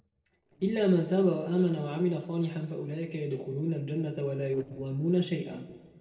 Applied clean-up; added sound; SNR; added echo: neural separator model SepFormer DNS4.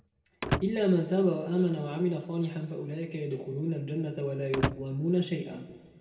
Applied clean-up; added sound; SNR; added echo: none; Slam / Wood; 6 dB; reverberation time 1.8 s.